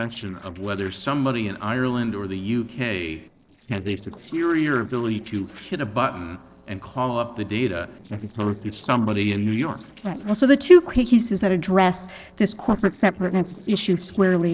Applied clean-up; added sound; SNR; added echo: neural separator model SepFormer DNS4.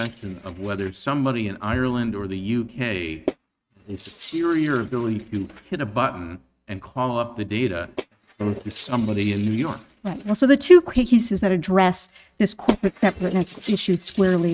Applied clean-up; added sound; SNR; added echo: neural mask model RNNoise.